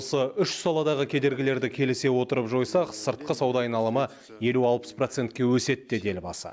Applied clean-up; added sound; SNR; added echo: none; none; none; none.